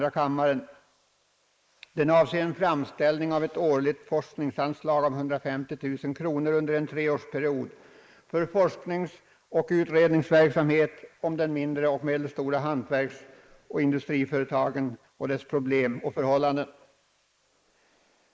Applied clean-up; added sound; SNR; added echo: neural mask model Resemble Enhance denoiser.